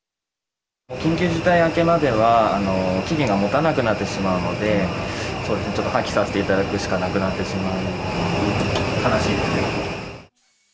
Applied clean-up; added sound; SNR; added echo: none; none; none; none.